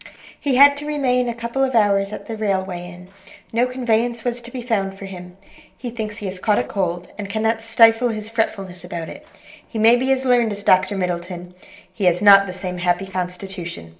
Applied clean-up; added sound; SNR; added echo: neural separator model SepFormer DNS4.